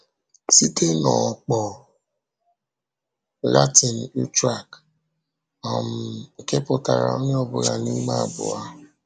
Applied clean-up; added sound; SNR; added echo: none; none; none; none.